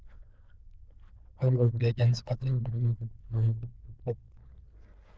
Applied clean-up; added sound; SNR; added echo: neural diffusion model UNIVERSE++.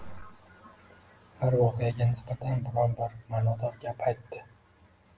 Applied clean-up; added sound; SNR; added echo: none; none; none; none.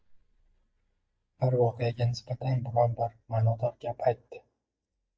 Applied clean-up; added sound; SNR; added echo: neural mask model DeepFilterNet 3.